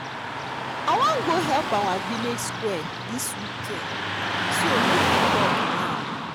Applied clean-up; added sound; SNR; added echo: none; Car passing by / Traffic noise, roadway noise; -3 dB; none.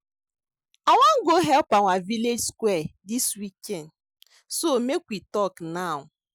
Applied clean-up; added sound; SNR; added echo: none; none; none; none.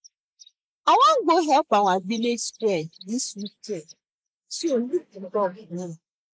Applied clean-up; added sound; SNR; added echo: neural mask model Resemble Enhance denoiser.